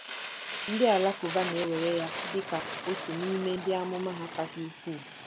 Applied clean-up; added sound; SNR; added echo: none; Fire; 6 dB; none.